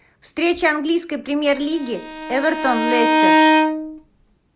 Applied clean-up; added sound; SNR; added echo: none; Bowed string instrument; -3 dB; none.